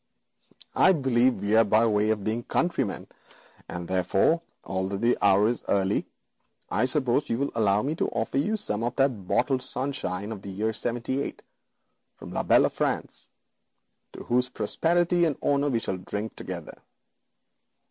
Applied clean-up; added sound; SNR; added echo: none; none; none; none.